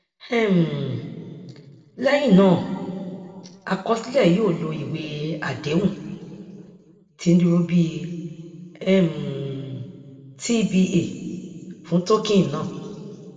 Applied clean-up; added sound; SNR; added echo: none; none; none; reverberation time 2.4 s.